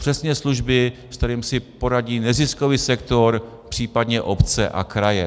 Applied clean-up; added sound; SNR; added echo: none; none; none; none.